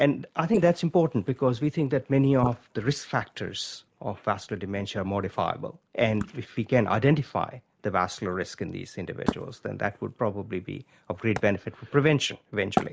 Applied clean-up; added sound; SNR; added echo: neural mask model Resemble Enhance denoiser.